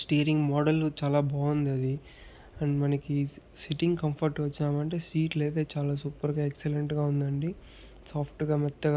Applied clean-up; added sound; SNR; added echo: none; none; none; none.